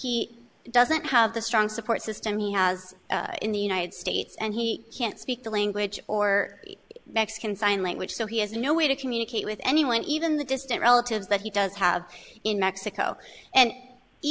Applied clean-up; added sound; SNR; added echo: none; none; none; none.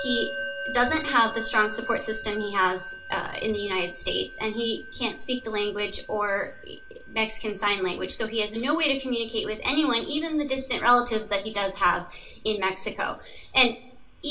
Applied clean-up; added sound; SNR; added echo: none; Musical instrument; 14 dB; reverberation time 0.3 s.